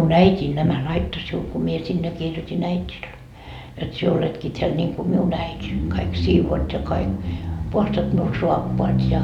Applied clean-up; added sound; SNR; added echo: none; none; none; none.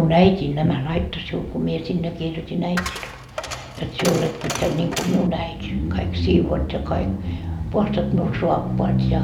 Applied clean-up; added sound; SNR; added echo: none; Coin (dropping); 10 dB; none.